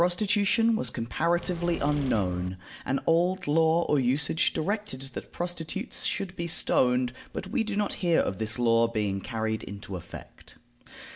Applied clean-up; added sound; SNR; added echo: none; Engine / Mechanisms; 11 dB; reverberation time 0.4 s.